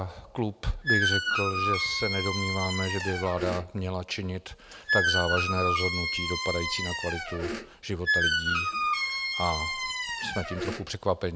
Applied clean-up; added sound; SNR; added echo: none; Squeak; -2 dB; none.